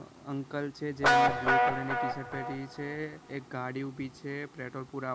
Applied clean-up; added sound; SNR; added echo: none; Guitar; -5 dB; none.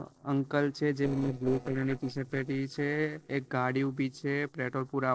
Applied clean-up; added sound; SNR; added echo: neural separator model SepFormer DNS4.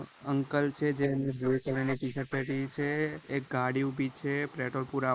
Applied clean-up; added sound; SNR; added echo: neural mask model Resemble Enhance denoiser.